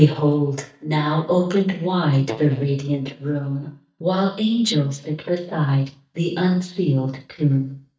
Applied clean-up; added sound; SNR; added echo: neural mask model DeepFilterNet 3.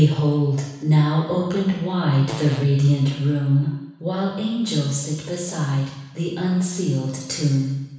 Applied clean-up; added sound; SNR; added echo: none; Fart; 18 dB; reverberation time 1.1 s.